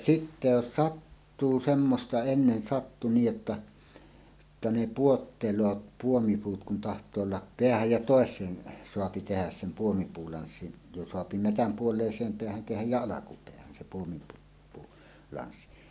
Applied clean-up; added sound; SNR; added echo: none; none; none; none.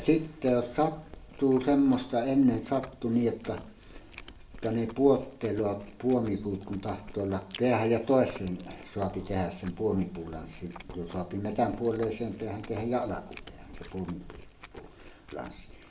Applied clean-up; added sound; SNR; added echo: none; Chewing, mastication; 18 dB; reverberation time 0.5 s.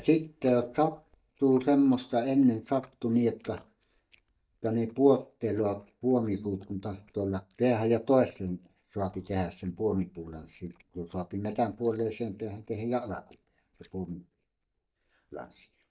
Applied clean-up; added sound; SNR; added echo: neural mask model DeepFilterNet 3.